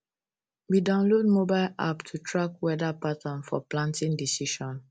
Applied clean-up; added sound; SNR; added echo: none; none; none; none.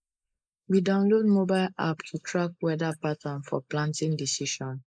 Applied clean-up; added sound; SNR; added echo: neural mask model Resemble Enhance denoiser.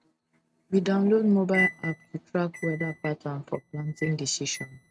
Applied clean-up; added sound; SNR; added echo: neural mask model RNNoise.